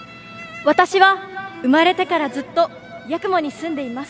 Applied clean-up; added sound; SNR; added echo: none; none; none; none.